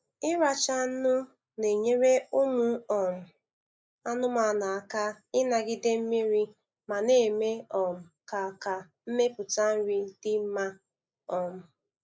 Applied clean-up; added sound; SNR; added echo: neural mask model Resemble Enhance denoiser.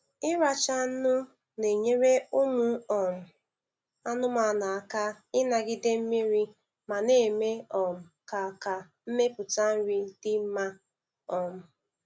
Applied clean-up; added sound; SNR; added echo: none; none; none; none.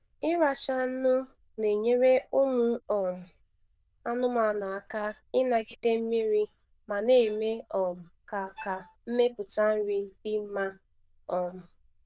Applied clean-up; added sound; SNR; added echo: neural diffusion model UNIVERSE++.